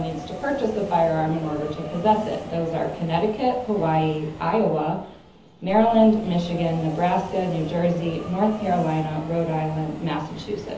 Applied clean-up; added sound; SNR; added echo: none; Subway, metro, underground; 14 dB; reverberation time 0.7 s.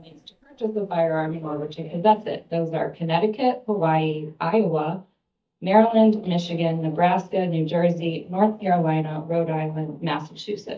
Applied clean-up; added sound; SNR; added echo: neural mask model DeepFilterNet 3.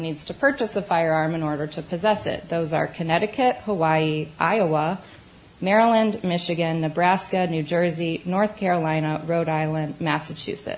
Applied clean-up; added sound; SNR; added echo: none; none; none; none.